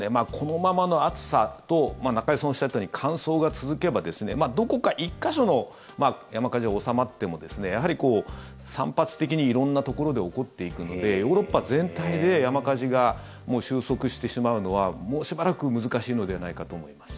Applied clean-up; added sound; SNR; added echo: none; none; none; none.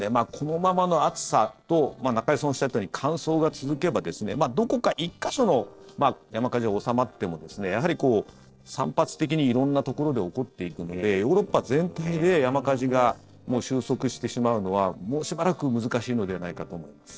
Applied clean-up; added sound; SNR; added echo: neural separator model SepFormer DNS4.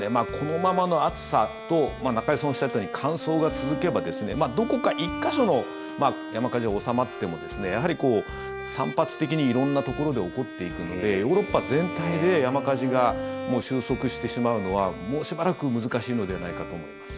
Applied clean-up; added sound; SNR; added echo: none; Bowed string instrument; 10 dB; none.